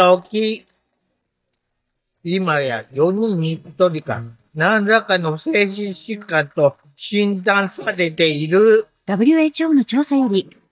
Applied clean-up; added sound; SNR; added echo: neural mask model DeepFilterNet 3.